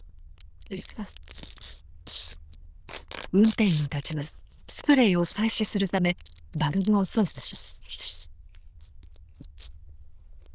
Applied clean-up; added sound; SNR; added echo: neural diffusion model UNIVERSE++.